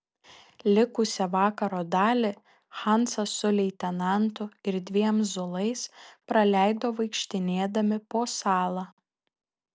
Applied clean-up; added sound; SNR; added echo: none; none; none; none.